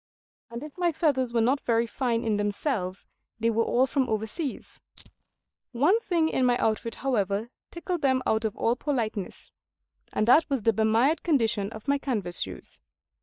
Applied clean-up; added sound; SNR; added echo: neural mask model DeepFilterNet 3.